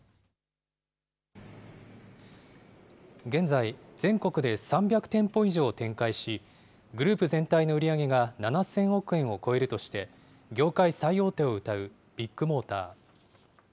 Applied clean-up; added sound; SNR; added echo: none; none; none; none.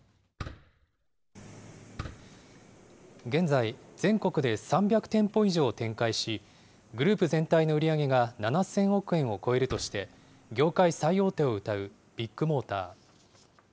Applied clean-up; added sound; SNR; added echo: none; Fireworks; 18 dB; none.